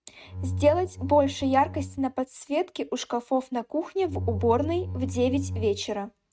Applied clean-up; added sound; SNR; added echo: neural mask model RNNoise.